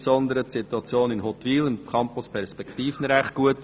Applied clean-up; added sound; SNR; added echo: none; none; none; none.